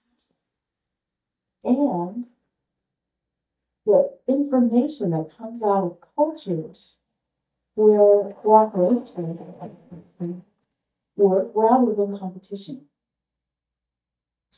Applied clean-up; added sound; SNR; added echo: neural mask model DeepFilterNet 3.